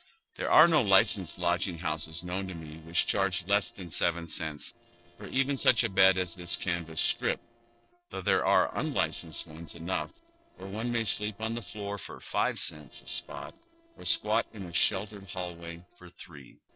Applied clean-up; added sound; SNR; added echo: neural separator model SepFormer DNS4.